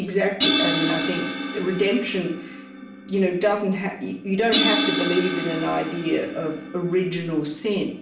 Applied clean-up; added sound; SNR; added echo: none; Crash cymbal; 3 dB; reverberation time 0.5 s.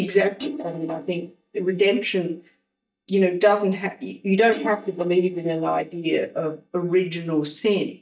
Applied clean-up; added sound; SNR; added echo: neural mask model DeepFilterNet 3.